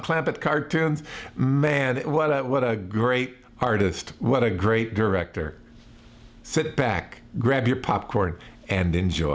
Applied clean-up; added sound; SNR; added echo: none; none; none; none.